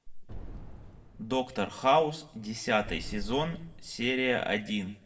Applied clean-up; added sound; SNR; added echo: none; Boom; 14 dB; reverberation time 0.6 s.